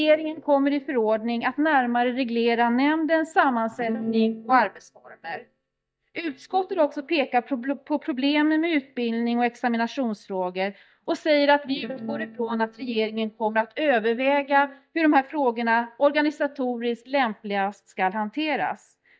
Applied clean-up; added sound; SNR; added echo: neural mask model DeepFilterNet 3.